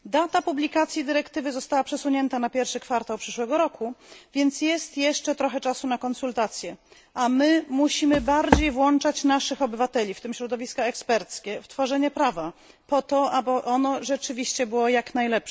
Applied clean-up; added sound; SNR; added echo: none; Walk, footsteps; 1 dB; none.